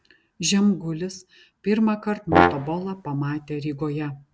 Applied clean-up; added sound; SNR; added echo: none; Brass instrument; -2 dB; none.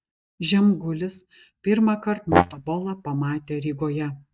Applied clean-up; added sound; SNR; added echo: neural mask model DeepFilterNet 3.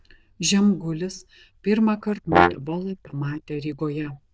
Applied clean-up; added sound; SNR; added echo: neural diffusion model UNIVERSE++.